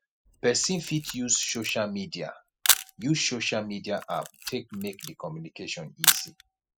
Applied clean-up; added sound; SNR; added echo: classical method spectral subtraction.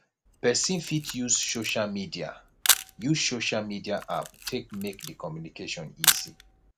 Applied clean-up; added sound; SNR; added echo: none; Camera; 1 dB; none.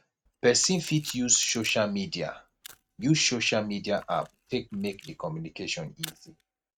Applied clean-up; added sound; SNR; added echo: neural mask model RNNoise.